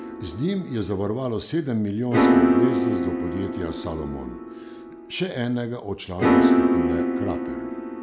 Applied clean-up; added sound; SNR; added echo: none; Piano; -5 dB; none.